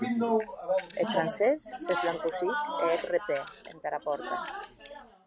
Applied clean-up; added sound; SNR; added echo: none; Camera; 19 dB; none.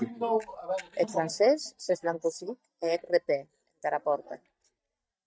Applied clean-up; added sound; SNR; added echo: neural mask model DeepFilterNet 3.